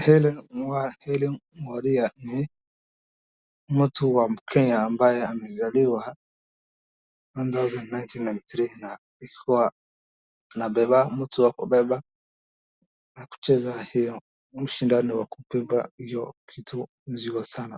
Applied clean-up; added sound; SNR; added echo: none; none; none; none.